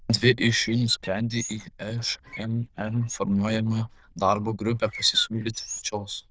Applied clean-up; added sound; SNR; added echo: neural diffusion model UNIVERSE++.